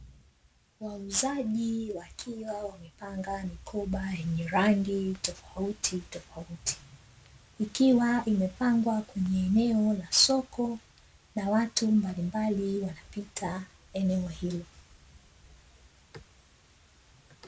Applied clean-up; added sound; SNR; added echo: none; none; none; none.